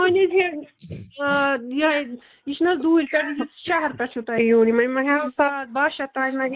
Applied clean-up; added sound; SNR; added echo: neural mask model Resemble Enhance denoiser.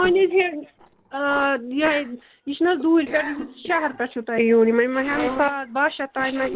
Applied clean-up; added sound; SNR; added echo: neural separator model SepFormer DNS4.